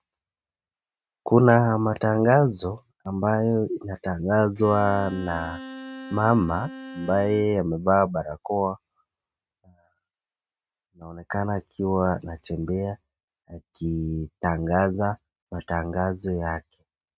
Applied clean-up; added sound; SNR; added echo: neural mask model RNNoise.